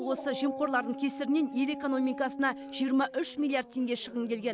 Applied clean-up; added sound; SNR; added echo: none; Dog; 11 dB; none.